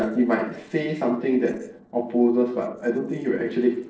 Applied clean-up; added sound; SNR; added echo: neural separator model SepFormer DNS4.